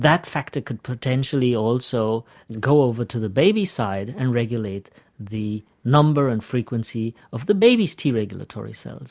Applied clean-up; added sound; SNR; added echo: none; none; none; none.